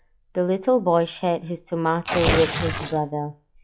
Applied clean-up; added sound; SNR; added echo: classical method log-MMSE.